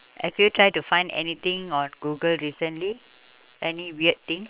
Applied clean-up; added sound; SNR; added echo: neural separator model SepFormer WHAM!.